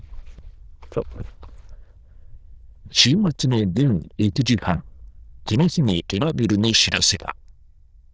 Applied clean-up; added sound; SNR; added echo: neural diffusion model UNIVERSE++.